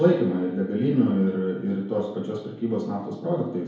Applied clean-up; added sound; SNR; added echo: none; none; none; reverberation time 0.9 s.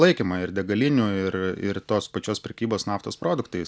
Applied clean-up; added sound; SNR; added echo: none; none; none; none.